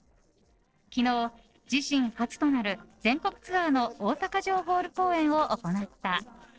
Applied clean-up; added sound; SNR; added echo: neural separator model SepFormer DNS4.